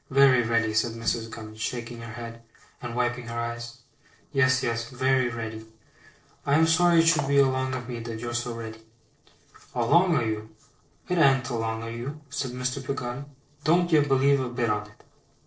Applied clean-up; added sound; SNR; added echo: neural separator model SepFormer DNS4.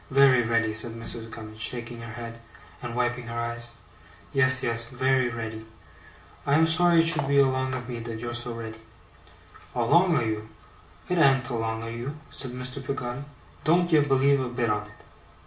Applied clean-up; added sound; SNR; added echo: none; Cutlery, silverware; 12 dB; reverberation time 0.4 s.